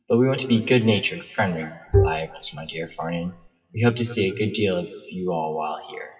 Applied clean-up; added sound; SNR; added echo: classical method WPE with log-MMSE.